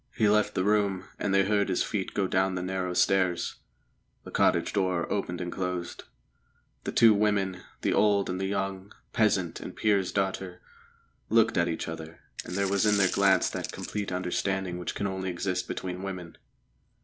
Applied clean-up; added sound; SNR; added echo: none; Coin (dropping); 10 dB; none.